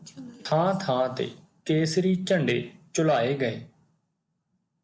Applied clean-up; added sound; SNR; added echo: none; none; none; none.